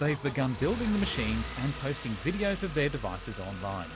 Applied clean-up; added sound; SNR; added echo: none; Engine starting / Car; 9 dB; none.